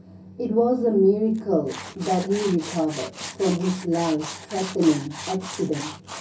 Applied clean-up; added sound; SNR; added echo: none; Tools; 14 dB; reverberation time 0.3 s.